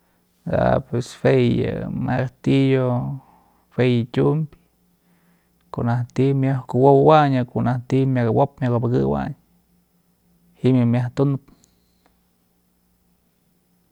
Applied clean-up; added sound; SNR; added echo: none; none; none; none.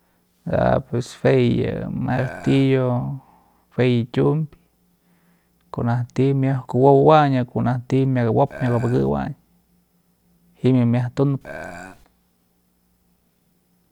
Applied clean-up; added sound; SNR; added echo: none; Burping, eructation; 14 dB; none.